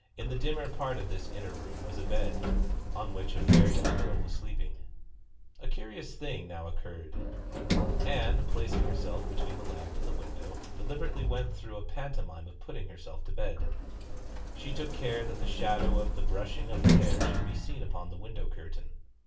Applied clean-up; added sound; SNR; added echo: none; Sliding door; -2 dB; reverberation time 0.3 s.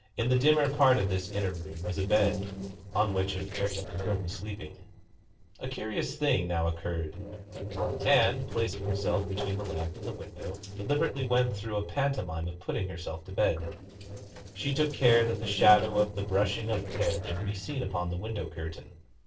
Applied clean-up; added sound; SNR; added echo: neural separator model SepFormer DNS4.